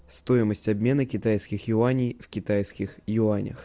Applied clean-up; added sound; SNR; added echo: none; none; none; none.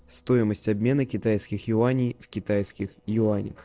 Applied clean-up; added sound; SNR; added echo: neural separator model SepFormer DNS4.